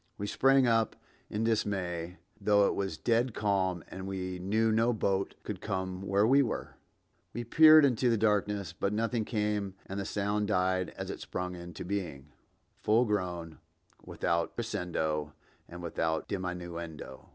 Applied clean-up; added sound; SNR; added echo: none; none; none; none.